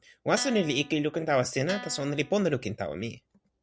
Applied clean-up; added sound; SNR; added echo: none; Guitar; 15 dB; none.